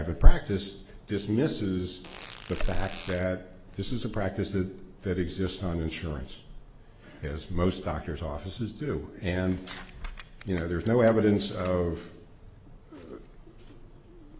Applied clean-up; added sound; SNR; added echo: none; Fart; 17 dB; none.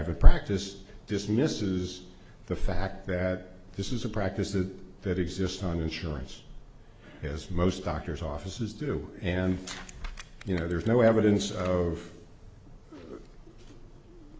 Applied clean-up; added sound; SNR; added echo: none; none; none; none.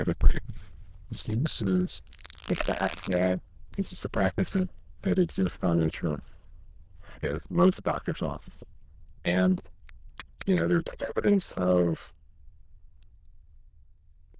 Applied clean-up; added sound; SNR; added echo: neural diffusion model UNIVERSE++.